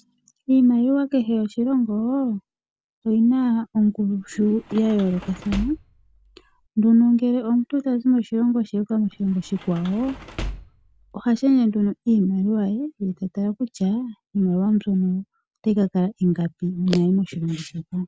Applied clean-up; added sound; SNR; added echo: none; Sliding door / Slam; 15 dB; none.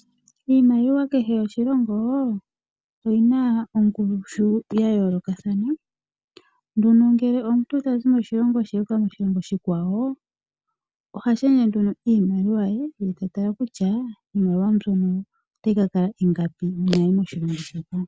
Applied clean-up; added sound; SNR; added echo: none; none; none; none.